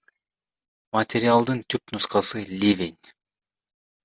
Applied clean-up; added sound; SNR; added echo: none; none; none; none.